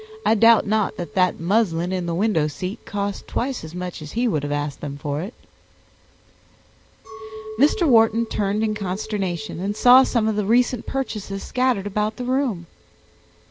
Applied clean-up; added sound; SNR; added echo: none; Chink, clink; 20 dB; none.